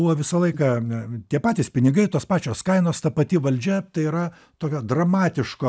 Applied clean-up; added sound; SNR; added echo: none; none; none; none.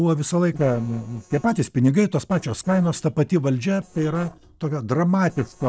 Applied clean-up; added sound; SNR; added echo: neural separator model SepFormer DNS4.